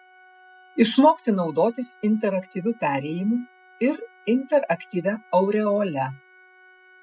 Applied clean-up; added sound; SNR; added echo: classical method spectral subtraction.